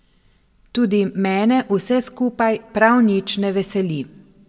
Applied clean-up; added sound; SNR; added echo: none; none; none; reverberation time 0.6 s.